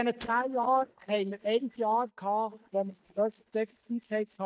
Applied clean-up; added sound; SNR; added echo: neural mask model DeepFilterNet 3.